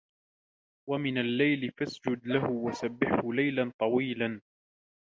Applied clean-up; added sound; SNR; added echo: none; Bark; 15 dB; none.